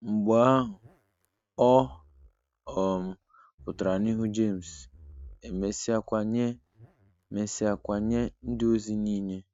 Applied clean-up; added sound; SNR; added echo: neural mask model RNNoise.